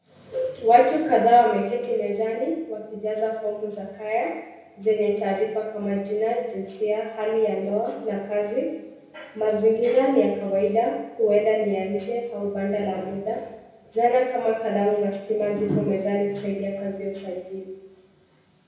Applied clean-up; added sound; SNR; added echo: none; none; none; reverberation time 0.9 s.